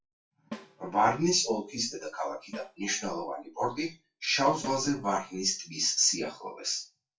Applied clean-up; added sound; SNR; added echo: classical method WPE with log-MMSE.